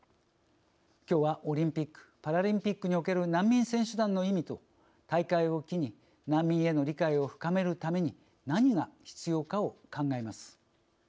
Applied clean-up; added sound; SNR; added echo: none; none; none; none.